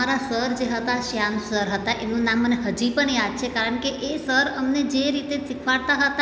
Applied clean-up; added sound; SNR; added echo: none; none; none; none.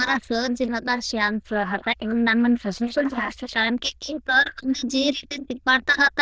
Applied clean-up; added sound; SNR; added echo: neural diffusion model UNIVERSE++.